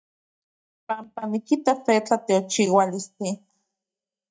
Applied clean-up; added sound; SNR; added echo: neural mask model DeepFilterNet 3.